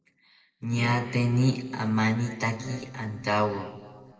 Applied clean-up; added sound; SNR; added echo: neural separator model SepFormer DNS4.